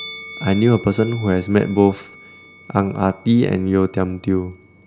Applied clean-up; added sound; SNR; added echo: none; Musical instrument; 19 dB; none.